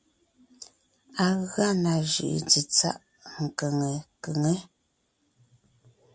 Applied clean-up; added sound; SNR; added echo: none; none; none; none.